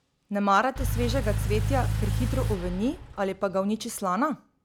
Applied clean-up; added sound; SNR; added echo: none; Engine / Car; 1 dB; none.